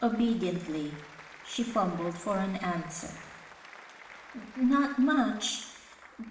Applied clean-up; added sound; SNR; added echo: none; Applause; 19 dB; reverberation time 0.8 s.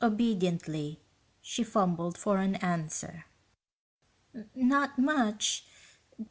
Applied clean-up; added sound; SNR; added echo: none; none; none; none.